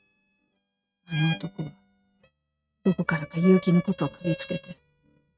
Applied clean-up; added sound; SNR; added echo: neural mask model RNNoise.